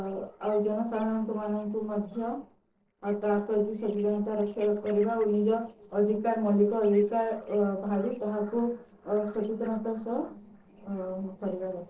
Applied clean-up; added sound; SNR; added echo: neural separator model SepFormer DNS4.